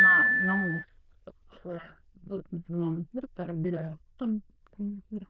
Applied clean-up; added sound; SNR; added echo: neural diffusion model UNIVERSE++.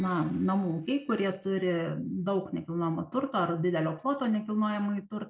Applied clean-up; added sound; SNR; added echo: neural separator model SepFormer DNS4.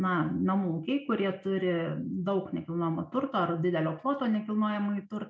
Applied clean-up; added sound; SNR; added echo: none; none; none; none.